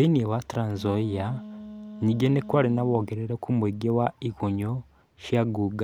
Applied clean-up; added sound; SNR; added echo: none; Wind instrument, woodwind instrument; 16 dB; none.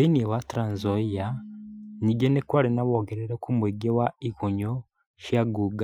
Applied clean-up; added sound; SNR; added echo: classical method Wiener filter.